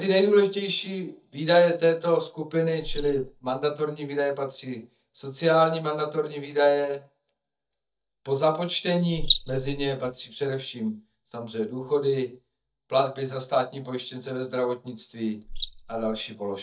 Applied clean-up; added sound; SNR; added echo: neural mask model DeepFilterNet 3.